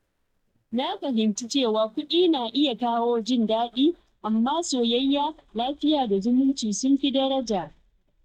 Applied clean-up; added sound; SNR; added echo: neural mask model DeepFilterNet 3.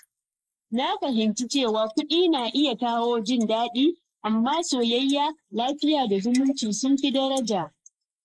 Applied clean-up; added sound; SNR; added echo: neural mask model Resemble Enhance denoiser.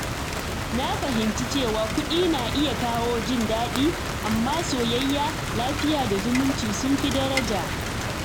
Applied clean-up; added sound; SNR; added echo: none; Rain; 2 dB; none.